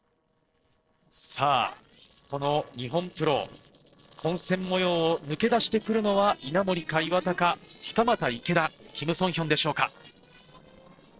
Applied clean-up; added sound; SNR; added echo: neural separator model SepFormer DNS4.